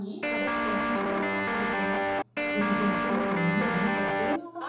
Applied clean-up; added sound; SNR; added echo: none; Guitar; -5 dB; reverberation time 0.8 s.